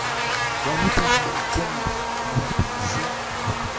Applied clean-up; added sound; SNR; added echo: none; Buzz; -4 dB; none.